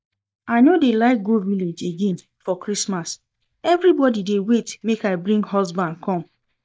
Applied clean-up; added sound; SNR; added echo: neural mask model DeepFilterNet 3.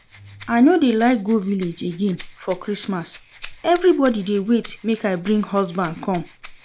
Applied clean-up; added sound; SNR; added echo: none; Rattle (instrument); 17 dB; none.